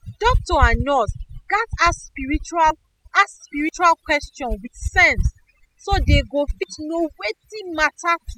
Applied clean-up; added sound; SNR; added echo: classical method spectral subtraction.